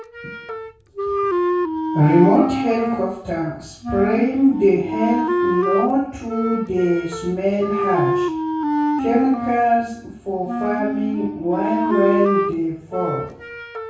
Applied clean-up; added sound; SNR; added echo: none; Wind instrument, woodwind instrument; 2 dB; reverberation time 0.5 s.